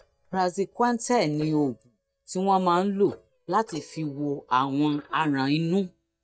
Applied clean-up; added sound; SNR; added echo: neural mask model DeepFilterNet 3.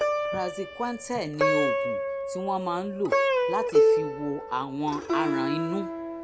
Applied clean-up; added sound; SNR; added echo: none; Plucked string instrument; -5 dB; none.